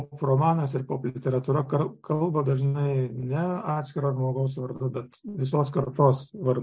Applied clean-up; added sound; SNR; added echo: none; none; none; none.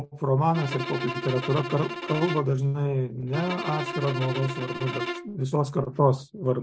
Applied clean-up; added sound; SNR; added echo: none; Bowed string instrument; 8 dB; none.